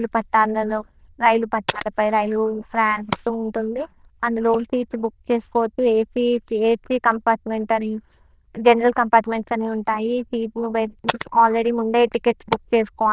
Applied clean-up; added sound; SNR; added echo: neural diffusion model UNIVERSE++.